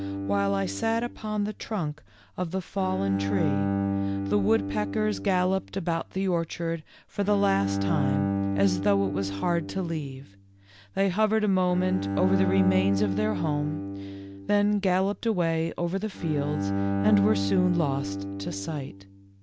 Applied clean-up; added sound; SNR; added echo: none; Bowed string instrument; 4 dB; none.